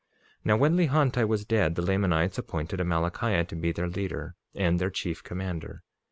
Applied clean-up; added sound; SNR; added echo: none; none; none; none.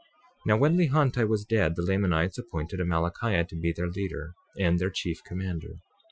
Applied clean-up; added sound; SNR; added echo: classical method Wiener filter.